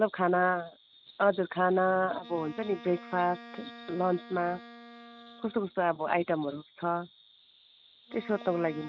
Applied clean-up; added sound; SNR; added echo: none; Wind instrument, woodwind instrument; 20 dB; none.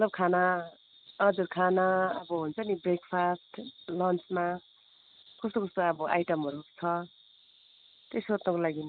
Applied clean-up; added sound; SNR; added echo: none; none; none; none.